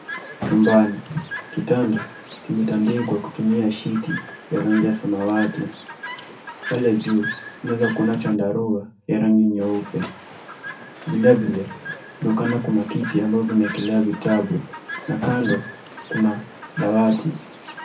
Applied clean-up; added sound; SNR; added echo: none; Chirp, tweet; 13 dB; reverberation time 0.3 s.